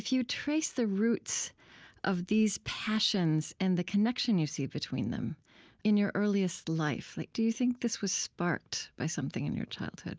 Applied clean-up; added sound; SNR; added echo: none; none; none; none.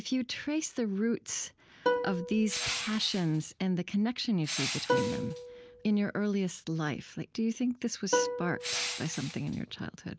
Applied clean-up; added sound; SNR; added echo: none; Crushing + Plucked string instrument; 3 dB; none.